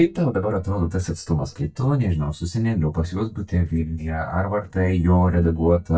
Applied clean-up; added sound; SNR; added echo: neural mask model DeepFilterNet 3.